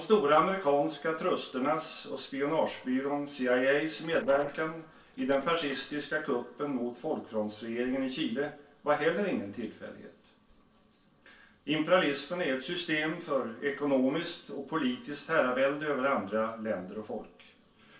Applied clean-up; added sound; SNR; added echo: neural separator model SepFormer DNS4.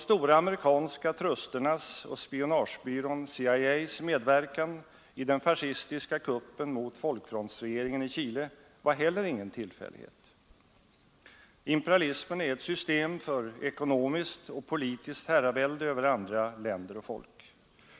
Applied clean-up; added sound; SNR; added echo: none; none; none; none.